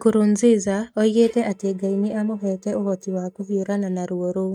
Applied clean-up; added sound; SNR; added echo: neural mask model DeepFilterNet 3.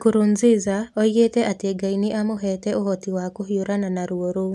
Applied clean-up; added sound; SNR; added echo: none; none; none; none.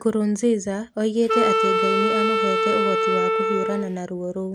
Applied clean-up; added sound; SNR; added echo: none; Wind instrument, woodwind instrument; -3 dB; none.